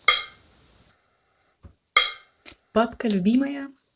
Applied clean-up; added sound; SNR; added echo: none; Drum kit; 2 dB; none.